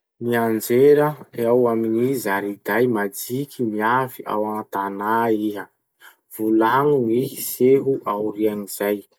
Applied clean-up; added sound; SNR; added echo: none; none; none; none.